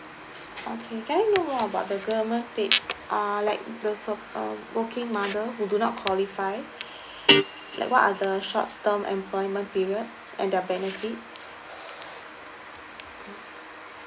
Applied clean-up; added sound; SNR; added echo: none; Guitar; 0 dB; none.